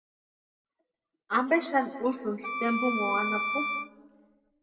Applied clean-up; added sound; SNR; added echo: none; Wind instrument, woodwind instrument; 2 dB; reverberation time 1.4 s.